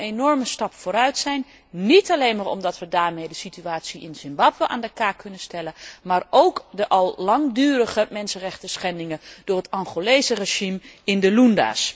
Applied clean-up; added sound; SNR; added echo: none; none; none; none.